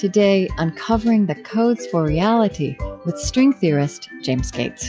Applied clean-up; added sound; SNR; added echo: classical method log-MMSE.